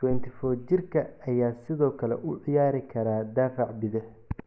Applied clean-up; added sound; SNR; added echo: none; none; none; none.